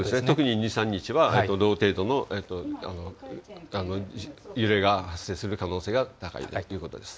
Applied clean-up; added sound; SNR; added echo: none; none; none; none.